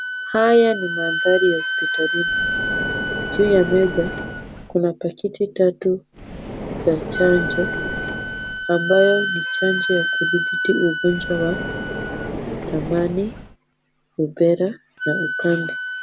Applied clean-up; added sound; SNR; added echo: none; Car + Wind instrument, woodwind instrument; 4 dB; none.